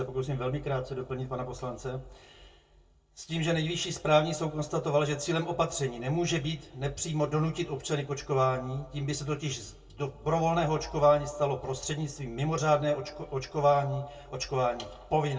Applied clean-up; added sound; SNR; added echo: none; none; none; reverberation time 0.1 s.